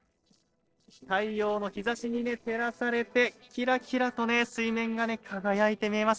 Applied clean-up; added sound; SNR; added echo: neural separator model SepFormer DNS4.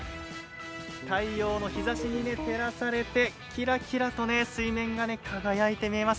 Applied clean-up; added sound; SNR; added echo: none; Piano; 8 dB; none.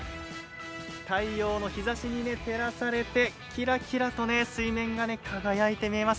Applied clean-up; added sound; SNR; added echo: none; none; none; none.